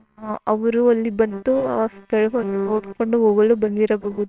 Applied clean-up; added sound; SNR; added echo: neural separator model SepFormer WHAMR!.